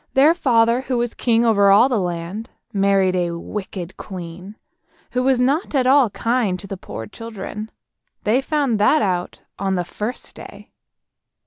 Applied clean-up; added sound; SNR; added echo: none; none; none; none.